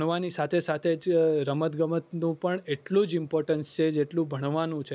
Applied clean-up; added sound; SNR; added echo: none; none; none; none.